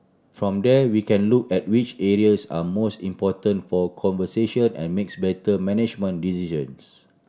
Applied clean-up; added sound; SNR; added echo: none; none; none; none.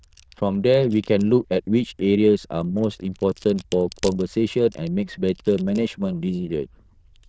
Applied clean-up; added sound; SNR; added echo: neural diffusion model UNIVERSE++.